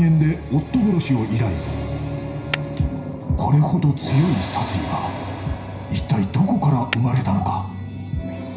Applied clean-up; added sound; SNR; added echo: none; Glass; 13 dB; reverberation time 0.5 s.